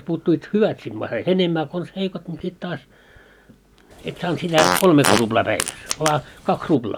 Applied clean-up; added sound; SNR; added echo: none; Fart; 3 dB; none.